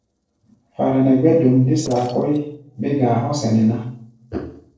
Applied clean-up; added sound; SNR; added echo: neural separator model SepFormer DNS4.